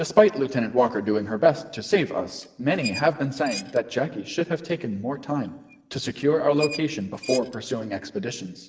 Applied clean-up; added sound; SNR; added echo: none; Squeak; 16 dB; none.